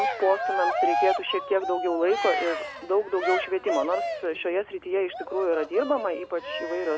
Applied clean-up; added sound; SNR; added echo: none; Cheering; 3 dB; none.